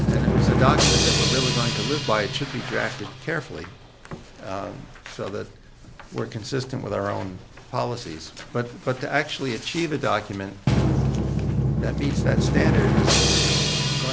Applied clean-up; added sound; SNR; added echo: none; Drum; -4 dB; none.